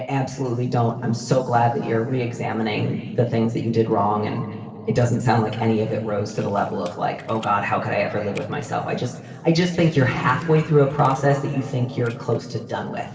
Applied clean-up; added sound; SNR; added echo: neural separator model SepFormer DNS4.